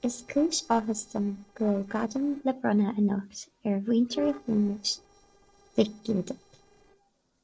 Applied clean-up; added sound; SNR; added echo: neural separator model SepFormer DNS4.